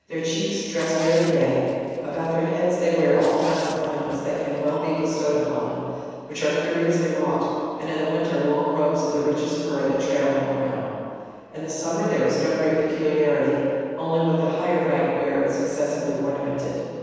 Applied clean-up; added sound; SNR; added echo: neural separator model SepFormer DNS4.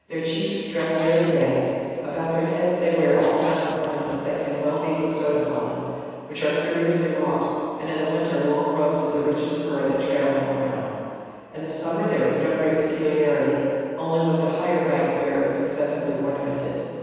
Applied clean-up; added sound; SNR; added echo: none; Zipper (clothing); 16 dB; reverberation time 2.1 s.